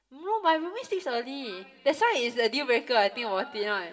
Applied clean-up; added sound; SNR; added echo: none; none; none; reverberation time 1.3 s.